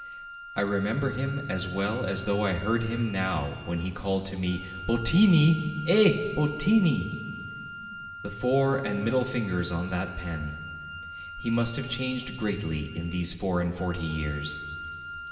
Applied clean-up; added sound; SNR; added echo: none; Wind instrument, woodwind instrument; 13 dB; reverberation time 2.9 s.